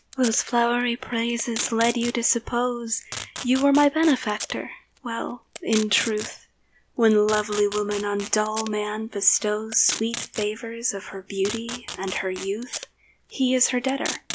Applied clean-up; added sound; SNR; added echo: none; Packing tape, duct tape; 13 dB; none.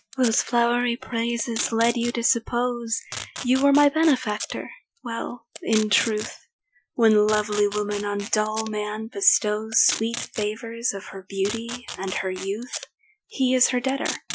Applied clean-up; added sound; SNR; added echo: classical method Wiener filter.